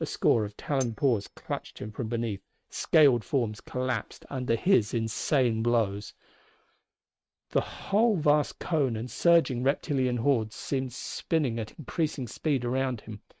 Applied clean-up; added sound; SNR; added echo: neural mask model RNNoise.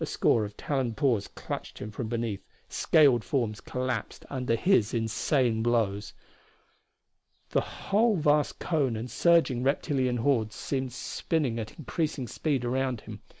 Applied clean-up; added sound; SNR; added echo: none; none; none; none.